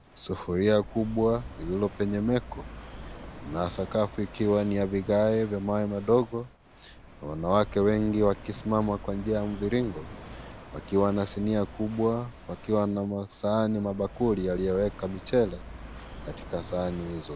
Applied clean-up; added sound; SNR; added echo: none; Walk, footsteps / Waves, surf / Wind; 15 dB; none.